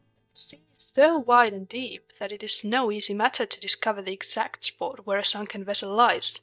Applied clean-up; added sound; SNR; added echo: neural mask model DeepFilterNet 3.